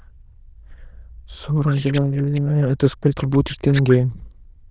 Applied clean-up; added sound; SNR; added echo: neural diffusion model UNIVERSE++.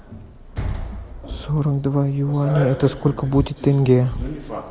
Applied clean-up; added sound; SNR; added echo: none; none; none; none.